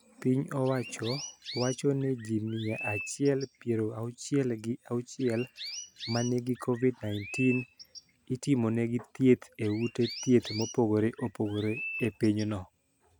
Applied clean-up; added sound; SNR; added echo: none; Chirp, tweet; 13 dB; none.